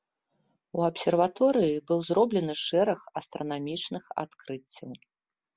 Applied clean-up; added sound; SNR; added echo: none; none; none; none.